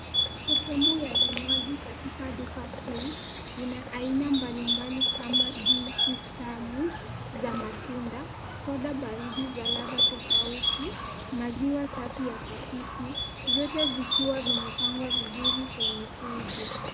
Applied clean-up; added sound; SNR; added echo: none; Bird; -4 dB; none.